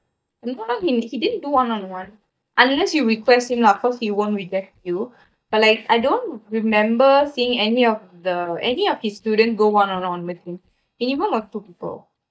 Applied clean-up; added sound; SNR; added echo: neural mask model DeepFilterNet 3.